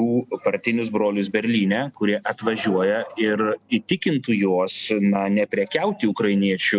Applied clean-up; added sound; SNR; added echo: none; none; none; none.